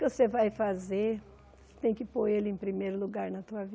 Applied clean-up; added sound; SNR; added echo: none; none; none; none.